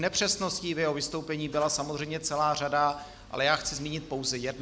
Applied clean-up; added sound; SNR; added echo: none; none; none; none.